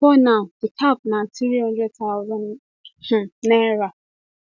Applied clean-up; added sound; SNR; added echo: none; none; none; none.